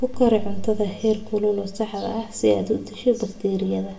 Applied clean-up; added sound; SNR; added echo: none; none; none; reverberation time 0.6 s.